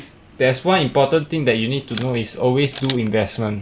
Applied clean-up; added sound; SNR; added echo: none; Camera; 15 dB; none.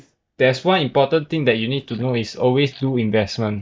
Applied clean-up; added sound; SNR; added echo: neural mask model DeepFilterNet 3.